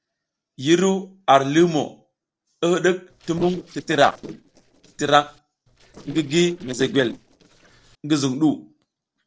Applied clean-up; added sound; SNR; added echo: neural separator model SepFormer DNS4.